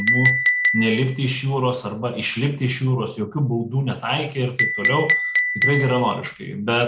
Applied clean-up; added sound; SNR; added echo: none; Chink, clink; 1 dB; none.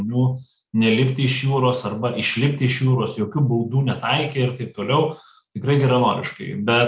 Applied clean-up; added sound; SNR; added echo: none; none; none; none.